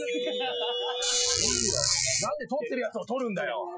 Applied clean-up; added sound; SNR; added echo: classical method Wiener filter.